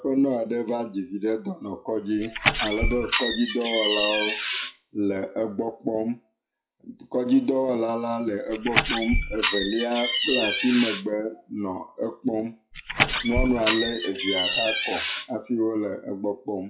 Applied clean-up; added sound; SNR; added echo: classical method WPE with log-MMSE.